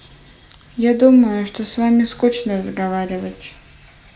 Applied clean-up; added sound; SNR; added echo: none; none; none; none.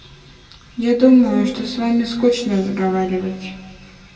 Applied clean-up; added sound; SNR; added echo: none; none; none; reverberation time 2.3 s.